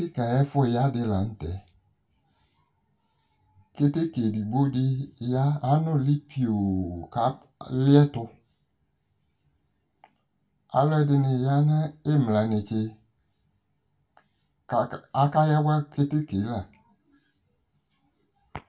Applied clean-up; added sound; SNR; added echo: none; none; none; reverberation time 0.2 s.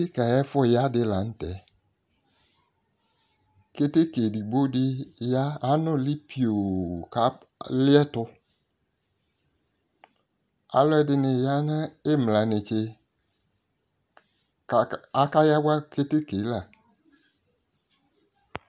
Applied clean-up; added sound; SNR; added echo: none; none; none; none.